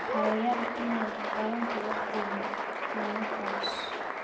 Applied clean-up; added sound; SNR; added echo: none; Applause; -2 dB; reverberation time 0.6 s.